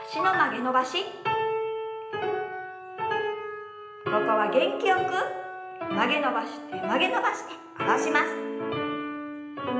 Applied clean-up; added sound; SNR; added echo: none; none; none; reverberation time 0.8 s.